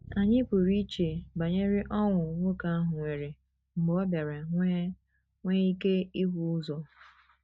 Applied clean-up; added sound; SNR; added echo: neural mask model RNNoise.